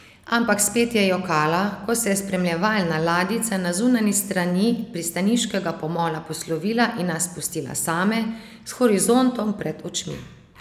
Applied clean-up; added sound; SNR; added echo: none; none; none; none.